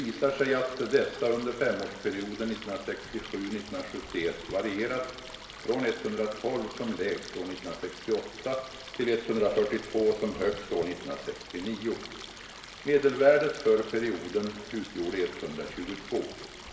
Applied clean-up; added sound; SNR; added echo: none; Stream; 15 dB; reverberation time 1.3 s.